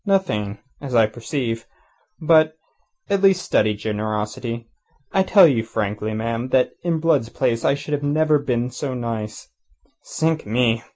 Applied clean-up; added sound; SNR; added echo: none; none; none; none.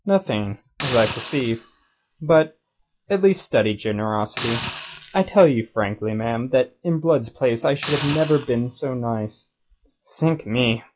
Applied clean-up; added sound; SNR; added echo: classical method log-MMSE.